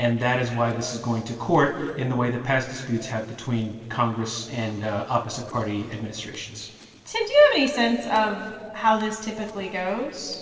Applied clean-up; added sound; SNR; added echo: neural separator model SepFormer DNS4.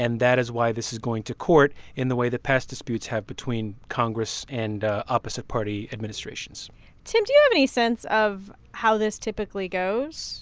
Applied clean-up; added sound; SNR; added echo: none; none; none; none.